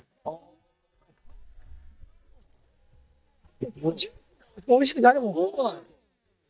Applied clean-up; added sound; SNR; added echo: neural mask model DeepFilterNet 3.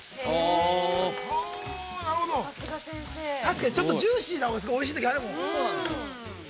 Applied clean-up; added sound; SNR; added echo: none; none; none; none.